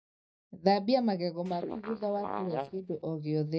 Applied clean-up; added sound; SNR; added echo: neural mask model DeepFilterNet 3.